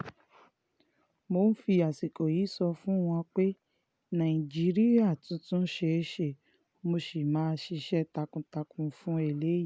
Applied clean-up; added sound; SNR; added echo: none; none; none; none.